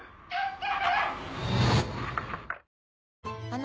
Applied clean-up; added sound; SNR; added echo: none; none; none; none.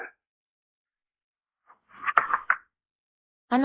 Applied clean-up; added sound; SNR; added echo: neural mask model Resemble Enhance denoiser.